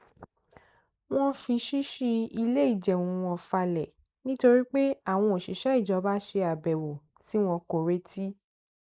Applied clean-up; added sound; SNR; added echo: neural mask model Resemble Enhance denoiser.